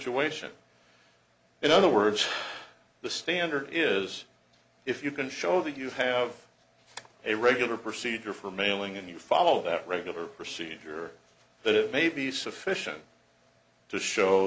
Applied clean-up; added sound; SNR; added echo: none; none; none; none.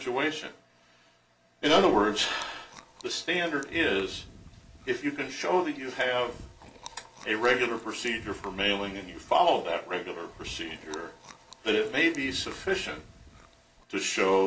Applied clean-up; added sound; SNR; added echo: none; Chewing, mastication; 20 dB; reverberation time 0.2 s.